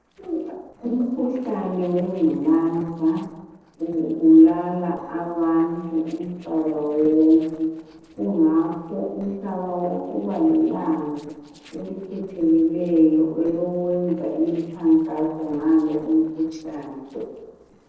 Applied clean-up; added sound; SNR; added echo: neural separator model SepFormer DNS4.